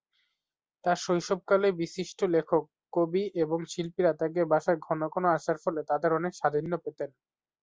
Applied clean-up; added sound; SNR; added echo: none; none; none; none.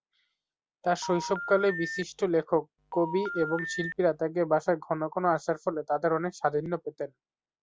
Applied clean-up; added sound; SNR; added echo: none; Telephone; 8 dB; none.